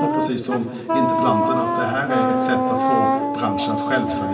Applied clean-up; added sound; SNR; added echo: none; Wind instrument, woodwind instrument; -3 dB; reverberation time 2.4 s.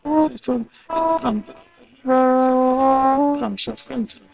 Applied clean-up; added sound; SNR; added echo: neural separator model SepFormer WHAMR!.